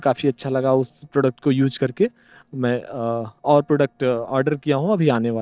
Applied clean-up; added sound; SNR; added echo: neural separator model SepFormer DNS4.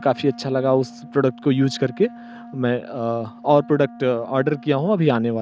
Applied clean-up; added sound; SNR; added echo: none; Wind instrument, woodwind instrument; 19 dB; none.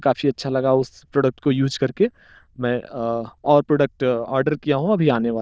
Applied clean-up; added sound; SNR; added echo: neural diffusion model UNIVERSE++.